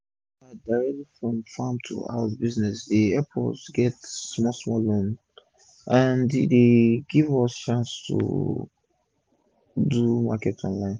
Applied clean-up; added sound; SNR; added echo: none; none; none; none.